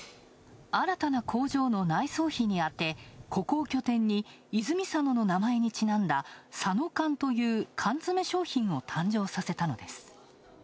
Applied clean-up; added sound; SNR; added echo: none; none; none; none.